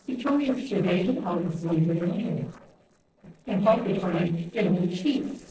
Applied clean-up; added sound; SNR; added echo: neural separator model SepFormer DNS4.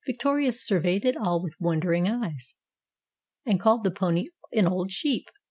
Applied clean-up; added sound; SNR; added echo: none; none; none; none.